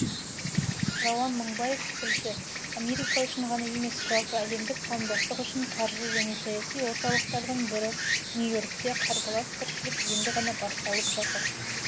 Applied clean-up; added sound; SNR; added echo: none; Insect; -1 dB; none.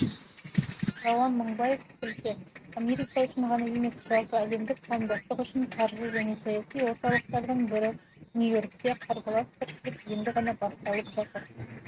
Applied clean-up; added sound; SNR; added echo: neural mask model RNNoise.